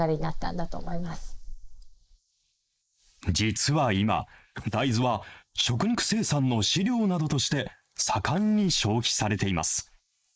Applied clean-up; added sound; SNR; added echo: neural mask model Resemble Enhance denoiser.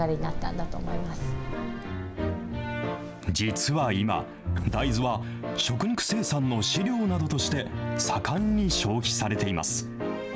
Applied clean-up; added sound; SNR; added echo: none; Door / Wood; 12 dB; none.